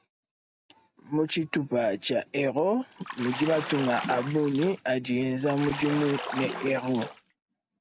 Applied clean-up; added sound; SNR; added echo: none; Bathtub (filling or washing) / Splash, splatter; 9 dB; none.